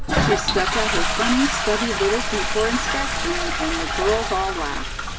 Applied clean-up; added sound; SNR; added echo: none; Toilet flush; -2 dB; none.